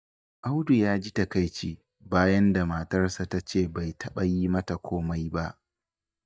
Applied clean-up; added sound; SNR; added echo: neural mask model DeepFilterNet 3.